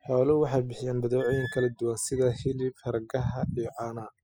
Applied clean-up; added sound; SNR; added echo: classical method spectral subtraction.